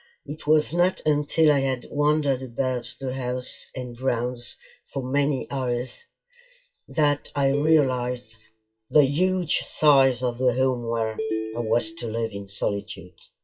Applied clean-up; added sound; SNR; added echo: classical method WPE with log-MMSE.